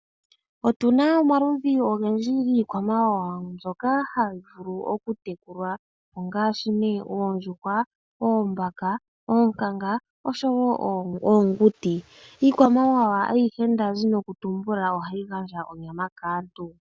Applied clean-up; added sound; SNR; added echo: none; none; none; none.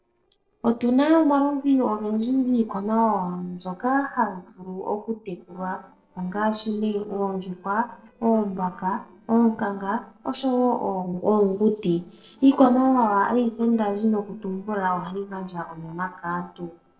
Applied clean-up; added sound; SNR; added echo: neural separator model SepFormer DNS4.